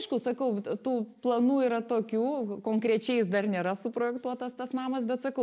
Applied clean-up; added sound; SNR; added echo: none; none; none; none.